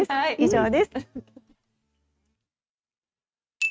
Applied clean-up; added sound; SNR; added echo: neural mask model RNNoise.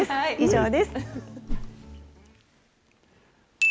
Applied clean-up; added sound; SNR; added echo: none; Whoosh, swoosh, swish; 3 dB; none.